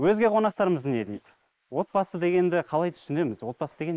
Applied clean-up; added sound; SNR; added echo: neural mask model Resemble Enhance denoiser.